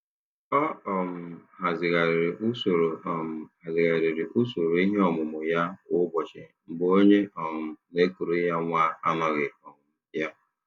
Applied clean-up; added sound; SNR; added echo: none; none; none; none.